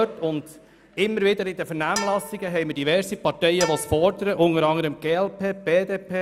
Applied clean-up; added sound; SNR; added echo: none; Bowed string instrument; 13 dB; none.